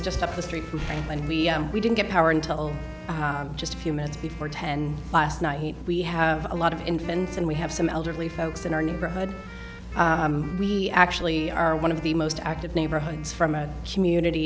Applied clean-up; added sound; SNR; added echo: none; Wind instrument, woodwind instrument; 19 dB; none.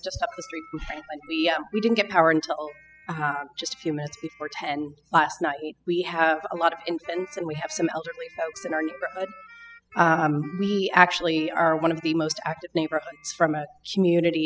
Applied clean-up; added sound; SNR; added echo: classical method spectral subtraction.